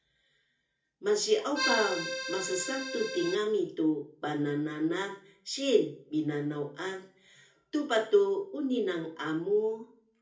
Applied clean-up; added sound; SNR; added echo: none; Accordion; 3 dB; reverberation time 0.4 s.